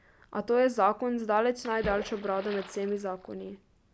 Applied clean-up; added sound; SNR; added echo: none; Splash, splatter; 14 dB; none.